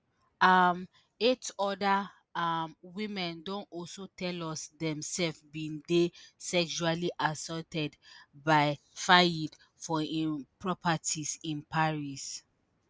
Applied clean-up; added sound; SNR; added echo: none; none; none; none.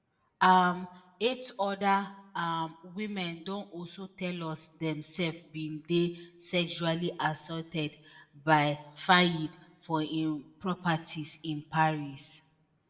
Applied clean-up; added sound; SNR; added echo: none; none; none; reverberation time 0.4 s.